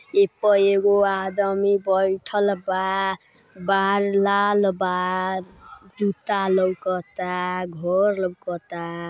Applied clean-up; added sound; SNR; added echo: none; none; none; none.